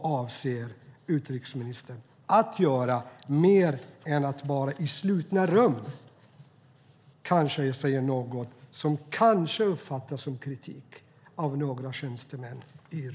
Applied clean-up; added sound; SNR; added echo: none; none; none; none.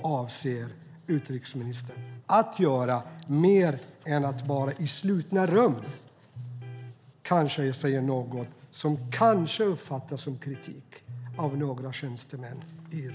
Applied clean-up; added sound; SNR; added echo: none; Electric guitar; 16 dB; none.